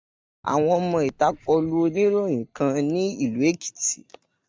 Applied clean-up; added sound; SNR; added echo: neural mask model DeepFilterNet 3.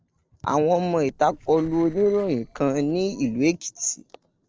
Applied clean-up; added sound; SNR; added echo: neural separator model SepFormer DNS4.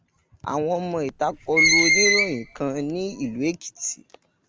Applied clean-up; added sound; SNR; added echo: none; Screech; -4 dB; none.